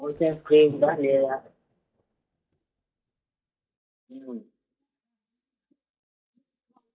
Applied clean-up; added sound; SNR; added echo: neural mask model DeepFilterNet 3.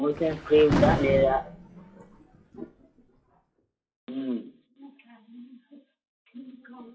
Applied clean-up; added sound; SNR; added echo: classical method WPE with log-MMSE.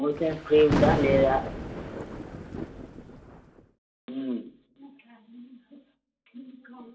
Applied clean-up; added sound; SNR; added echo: none; Thunder; 2 dB; reverberation time 0.2 s.